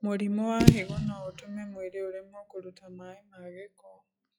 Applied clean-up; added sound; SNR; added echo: classical method log-MMSE.